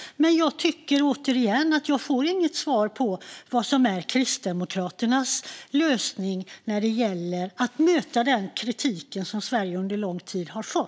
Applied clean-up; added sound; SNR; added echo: none; none; none; none.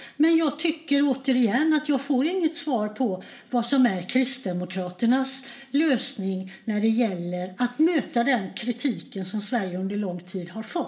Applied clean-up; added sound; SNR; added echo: none; none; none; reverberation time 1.1 s.